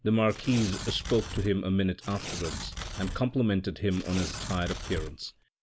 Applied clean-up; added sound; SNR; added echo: none; Tearing; 9 dB; none.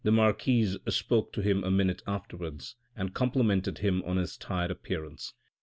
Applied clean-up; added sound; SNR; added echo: none; none; none; none.